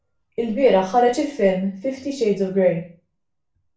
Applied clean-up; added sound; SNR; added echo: none; none; none; reverberation time 0.3 s.